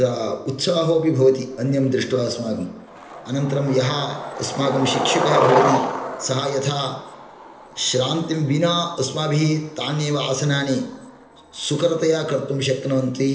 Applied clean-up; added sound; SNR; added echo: none; Skateboard; 7 dB; reverberation time 1.4 s.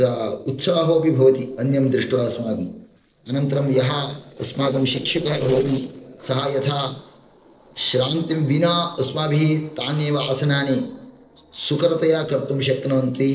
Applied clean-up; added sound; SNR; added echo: neural separator model SepFormer DNS4.